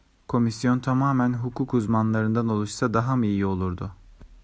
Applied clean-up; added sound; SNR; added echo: none; none; none; none.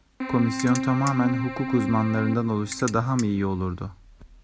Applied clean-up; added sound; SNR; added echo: none; Keyboard (musical) + Ratchet, pawl; 6 dB; none.